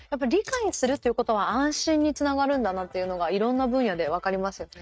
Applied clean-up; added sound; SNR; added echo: neural mask model RNNoise.